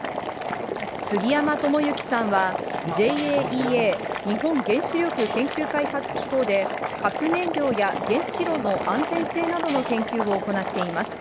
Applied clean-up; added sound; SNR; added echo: none; Tambourine + Boiling; 4 dB; none.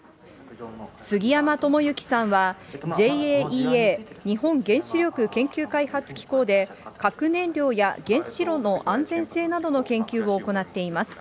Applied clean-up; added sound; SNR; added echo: none; none; none; none.